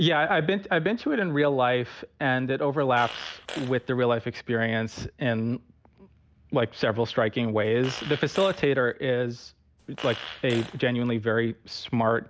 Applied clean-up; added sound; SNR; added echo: none; Fart; 14 dB; none.